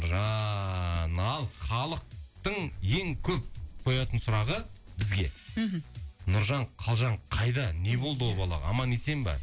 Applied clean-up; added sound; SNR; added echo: none; Car + Bird; 13 dB; none.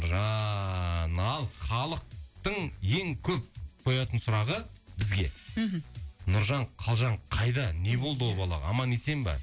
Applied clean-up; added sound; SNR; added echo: none; none; none; none.